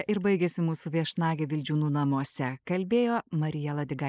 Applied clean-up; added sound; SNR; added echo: neural mask model Resemble Enhance denoiser.